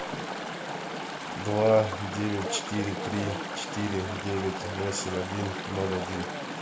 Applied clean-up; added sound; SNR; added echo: none; Chatter / Stream; 4 dB; none.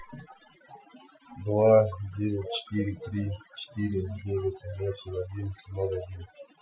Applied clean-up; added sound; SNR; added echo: classical method Wiener filter.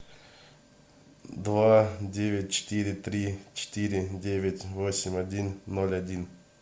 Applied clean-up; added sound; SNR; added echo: none; none; none; none.